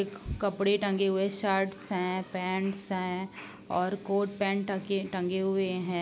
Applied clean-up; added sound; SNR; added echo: none; none; none; none.